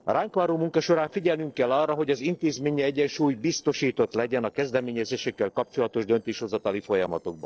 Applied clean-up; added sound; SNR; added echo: neural separator model SepFormer DNS4.